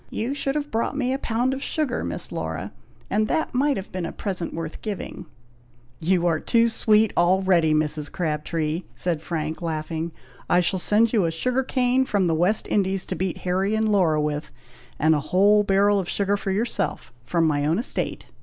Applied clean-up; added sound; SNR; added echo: none; none; none; none.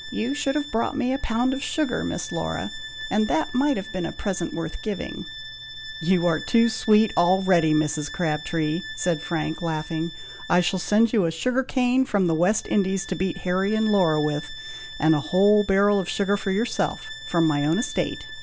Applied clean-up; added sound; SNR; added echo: none; Bowed string instrument; 15 dB; none.